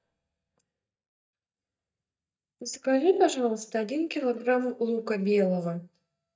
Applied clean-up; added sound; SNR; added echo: neural mask model DeepFilterNet 3.